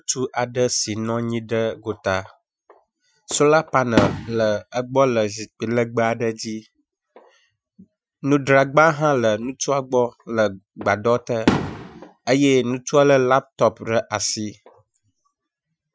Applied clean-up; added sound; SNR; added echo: classical method Wiener filter.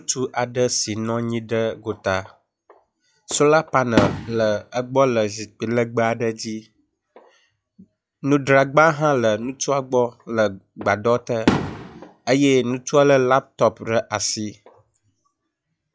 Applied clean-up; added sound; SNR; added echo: classical method log-MMSE.